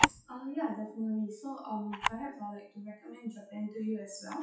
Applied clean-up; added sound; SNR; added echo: classical method WPE with log-MMSE.